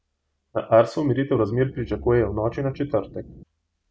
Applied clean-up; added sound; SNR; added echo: none; Wind instrument, woodwind instrument; 18 dB; none.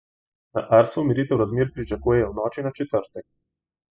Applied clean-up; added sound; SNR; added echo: classical method spectral subtraction.